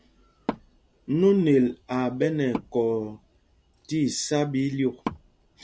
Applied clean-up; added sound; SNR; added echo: none; Cowbell + Wood; 12 dB; none.